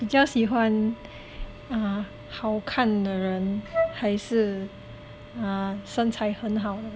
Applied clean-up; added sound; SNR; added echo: none; Wind instrument, woodwind instrument; 2 dB; none.